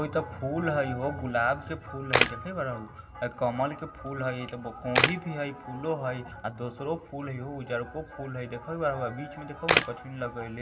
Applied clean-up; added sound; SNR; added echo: none; Camera; -3 dB; reverberation time 0.7 s.